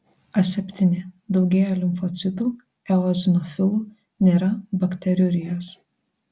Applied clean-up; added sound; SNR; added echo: none; none; none; none.